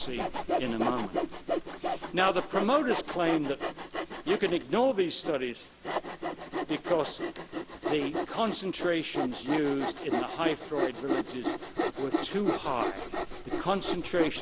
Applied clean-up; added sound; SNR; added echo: none; Sawing; 3 dB; none.